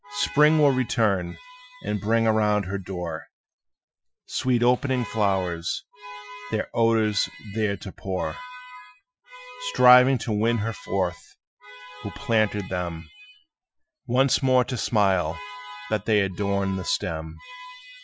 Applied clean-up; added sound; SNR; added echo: classical method Wiener filter.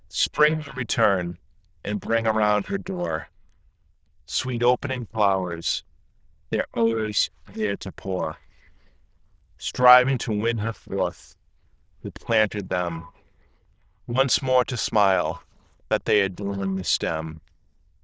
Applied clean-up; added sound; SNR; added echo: neural diffusion model UNIVERSE++.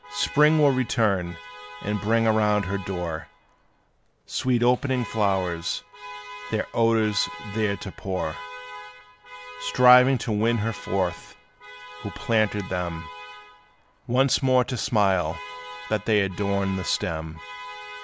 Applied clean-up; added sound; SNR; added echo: none; Alarm; 15 dB; none.